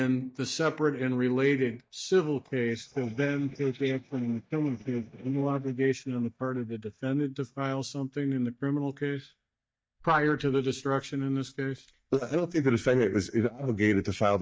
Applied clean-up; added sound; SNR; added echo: neural mask model DeepFilterNet 3.